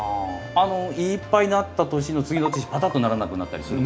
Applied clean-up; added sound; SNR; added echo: none; none; none; none.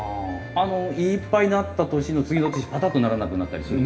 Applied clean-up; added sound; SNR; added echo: none; none; none; reverberation time 2.0 s.